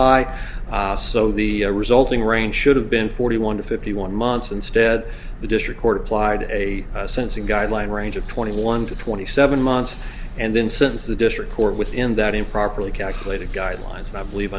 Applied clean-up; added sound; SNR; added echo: none; none; none; none.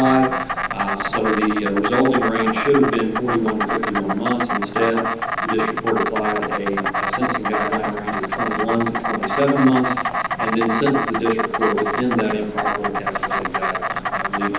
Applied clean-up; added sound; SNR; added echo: none; Insect; 2 dB; reverberation time 0.9 s.